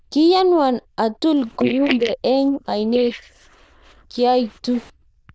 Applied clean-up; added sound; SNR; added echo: neural diffusion model UNIVERSE++.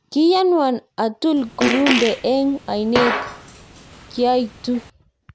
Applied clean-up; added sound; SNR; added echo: none; Fart; 6 dB; none.